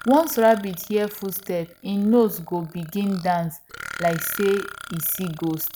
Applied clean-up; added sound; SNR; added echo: none; Burping, eructation; 16 dB; none.